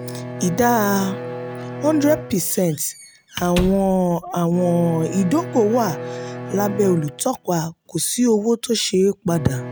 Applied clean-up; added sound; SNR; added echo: none; Bowed string instrument + Squeak / Slam; 11 dB; none.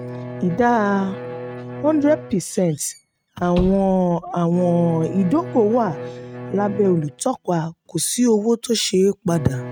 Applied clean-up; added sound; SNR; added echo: neural mask model RNNoise.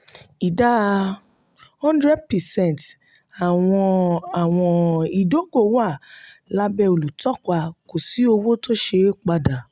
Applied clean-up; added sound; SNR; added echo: none; none; none; none.